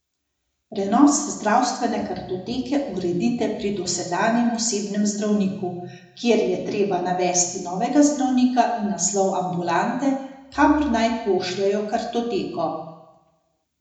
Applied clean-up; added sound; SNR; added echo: none; none; none; reverberation time 0.9 s.